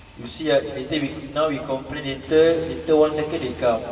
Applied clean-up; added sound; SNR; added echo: none; Motorcycle; 20 dB; reverberation time 2.3 s.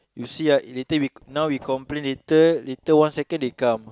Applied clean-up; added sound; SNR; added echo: none; none; none; none.